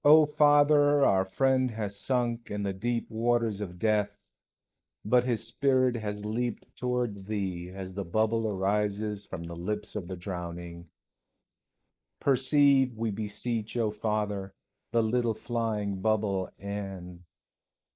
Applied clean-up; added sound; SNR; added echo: neural mask model Resemble Enhance denoiser.